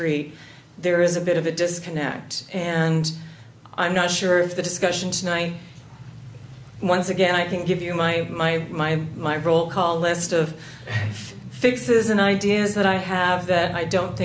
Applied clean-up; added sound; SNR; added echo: none; none; none; none.